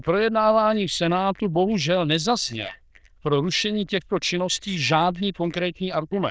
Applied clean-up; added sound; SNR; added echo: neural diffusion model UNIVERSE++.